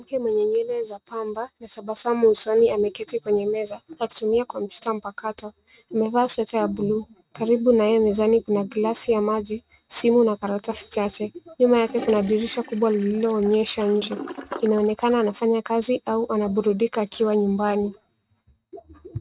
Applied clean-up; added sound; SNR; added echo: neural mask model RNNoise.